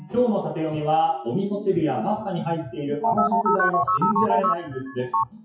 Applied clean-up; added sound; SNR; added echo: classical method WPE with log-MMSE.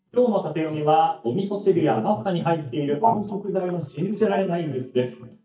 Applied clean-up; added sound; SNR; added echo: neural mask model DeepFilterNet 3.